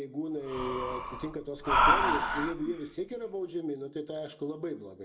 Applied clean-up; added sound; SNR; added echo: none; Breathing; -5 dB; reverberation time 0.5 s.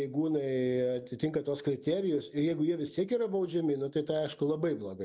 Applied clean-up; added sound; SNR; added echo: none; none; none; none.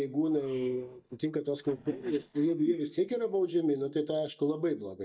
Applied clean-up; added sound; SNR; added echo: neural mask model DeepFilterNet 3.